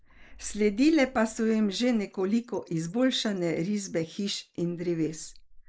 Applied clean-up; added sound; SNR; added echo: neural mask model Resemble Enhance denoiser.